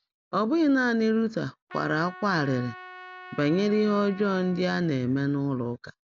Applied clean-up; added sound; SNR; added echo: none; Trumpet; 18 dB; none.